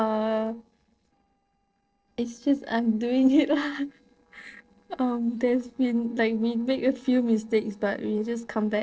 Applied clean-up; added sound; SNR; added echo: neural separator model SepFormer DNS4.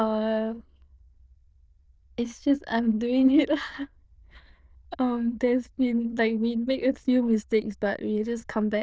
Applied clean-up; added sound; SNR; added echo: neural diffusion model UNIVERSE++.